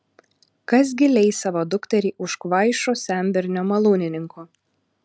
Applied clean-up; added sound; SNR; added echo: none; none; none; none.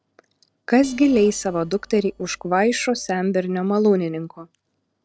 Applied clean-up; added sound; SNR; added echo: neural separator model SepFormer DNS4.